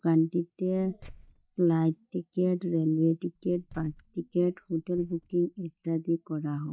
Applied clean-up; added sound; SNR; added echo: neural mask model DeepFilterNet 3.